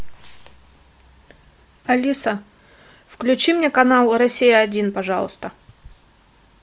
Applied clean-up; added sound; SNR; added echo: none; none; none; none.